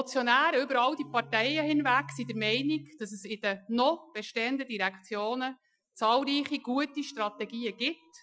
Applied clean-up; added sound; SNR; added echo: classical method Wiener filter.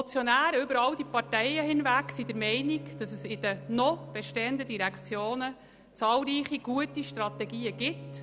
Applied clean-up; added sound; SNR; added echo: none; Bowed string instrument; 16 dB; none.